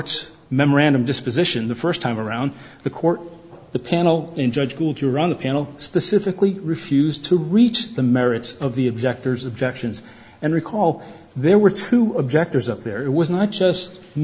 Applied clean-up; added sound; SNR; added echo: none; none; none; none.